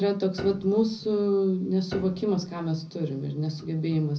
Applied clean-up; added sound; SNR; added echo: none; Piano; 15 dB; reverberation time 0.4 s.